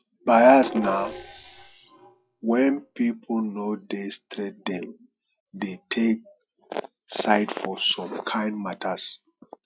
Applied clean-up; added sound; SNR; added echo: classical method log-MMSE.